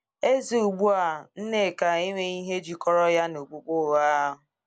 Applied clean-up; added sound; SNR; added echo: none; none; none; none.